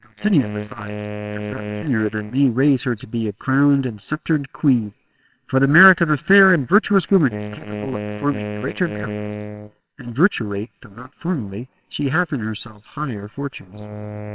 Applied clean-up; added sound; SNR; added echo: neural separator model SepFormer WHAMR!.